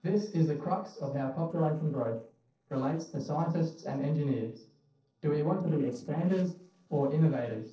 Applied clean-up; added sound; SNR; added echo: neural separator model SepFormer DNS4.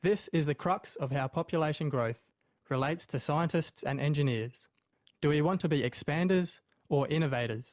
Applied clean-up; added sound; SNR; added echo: none; none; none; none.